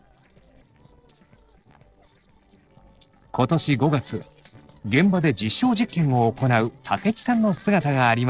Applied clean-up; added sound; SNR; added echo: neural separator model SepFormer DNS4.